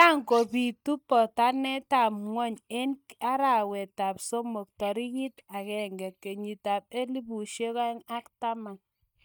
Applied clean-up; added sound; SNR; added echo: neural mask model DeepFilterNet 3.